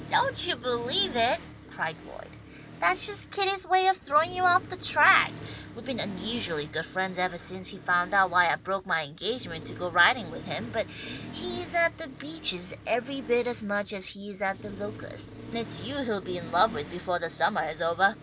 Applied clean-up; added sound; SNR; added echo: none; Accelerating, revving, vroom; 14 dB; none.